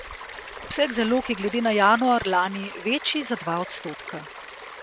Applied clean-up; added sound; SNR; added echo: none; Stream; 14 dB; none.